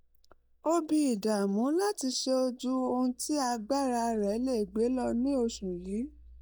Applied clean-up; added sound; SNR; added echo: neural mask model DeepFilterNet 3.